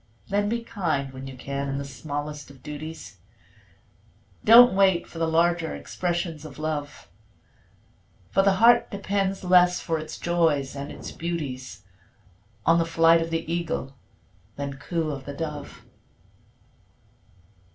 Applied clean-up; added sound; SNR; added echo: none; Fire; 19 dB; reverberation time 0.2 s.